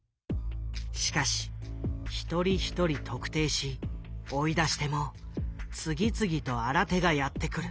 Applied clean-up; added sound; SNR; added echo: none; none; none; none.